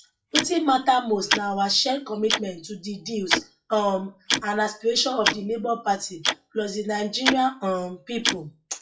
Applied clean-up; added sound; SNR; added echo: classical method WPE with log-MMSE.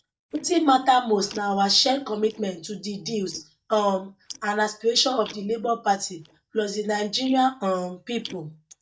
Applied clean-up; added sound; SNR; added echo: neural mask model DeepFilterNet 3.